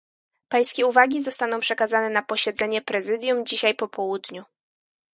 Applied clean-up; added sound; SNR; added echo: neural mask model DeepFilterNet 3.